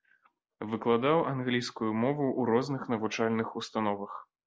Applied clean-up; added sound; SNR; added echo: none; none; none; none.